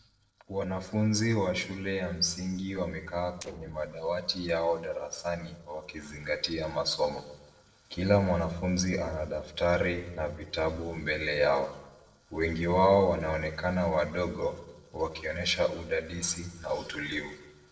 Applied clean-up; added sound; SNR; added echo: neural separator model SepFormer DNS4.